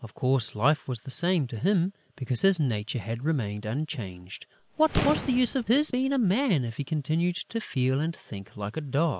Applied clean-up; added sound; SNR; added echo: none; Boom; 7 dB; none.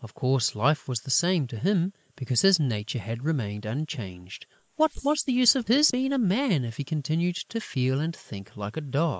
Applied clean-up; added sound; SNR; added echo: neural mask model Resemble Enhance denoiser.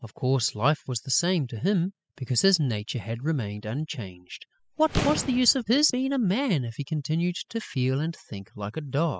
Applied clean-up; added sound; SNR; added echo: classical method spectral subtraction.